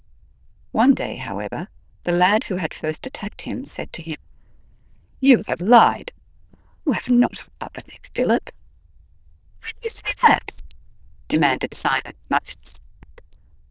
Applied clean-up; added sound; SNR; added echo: neural diffusion model UNIVERSE++.